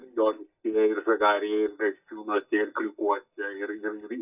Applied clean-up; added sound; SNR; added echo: neural mask model DeepFilterNet 3.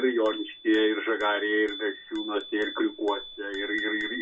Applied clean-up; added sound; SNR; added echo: none; Bicycle bell; 14 dB; reverberation time 0.2 s.